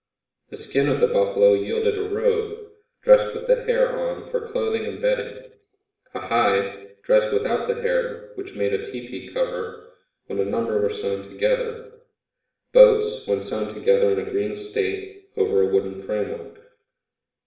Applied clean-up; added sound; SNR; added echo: none; none; none; reverberation time 0.7 s.